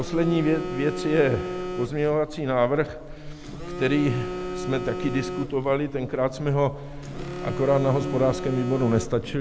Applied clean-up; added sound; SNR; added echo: none; Buzz + Telephone; 7 dB; none.